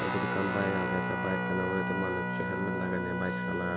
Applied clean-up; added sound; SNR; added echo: none; Guitar + Trumpet; -3 dB; none.